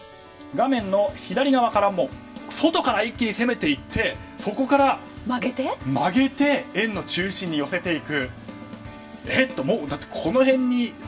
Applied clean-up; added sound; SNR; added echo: none; none; none; reverberation time 0.1 s.